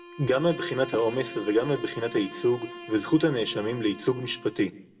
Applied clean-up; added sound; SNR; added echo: none; Bowed string instrument; 14 dB; reverberation time 0.6 s.